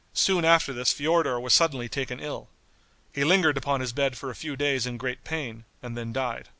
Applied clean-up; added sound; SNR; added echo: none; none; none; none.